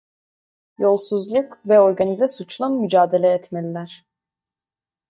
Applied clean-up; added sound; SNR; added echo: neural mask model DeepFilterNet 3.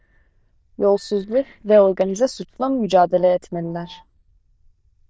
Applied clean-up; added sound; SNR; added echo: neural diffusion model UNIVERSE++.